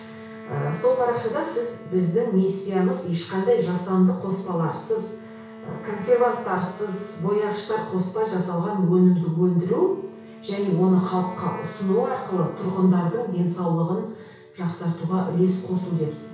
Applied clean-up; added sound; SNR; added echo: none; Wind instrument, woodwind instrument; 19 dB; reverberation time 0.6 s.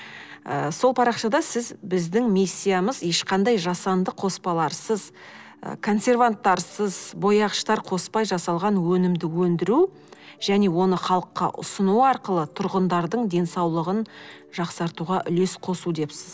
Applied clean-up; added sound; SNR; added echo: none; none; none; none.